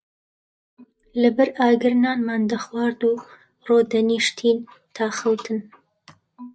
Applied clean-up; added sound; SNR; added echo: neural mask model DeepFilterNet 3.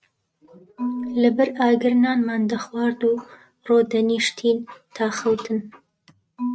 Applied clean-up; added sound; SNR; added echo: neural mask model RNNoise.